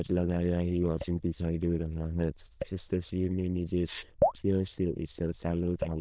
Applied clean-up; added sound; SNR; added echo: neural diffusion model UNIVERSE++.